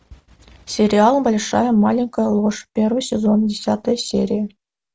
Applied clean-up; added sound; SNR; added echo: none; none; none; none.